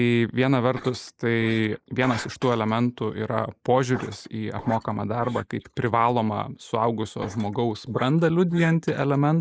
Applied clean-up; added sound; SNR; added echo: neural mask model Resemble Enhance denoiser.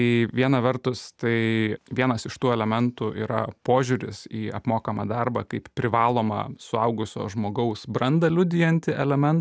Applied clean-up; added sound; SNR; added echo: none; none; none; none.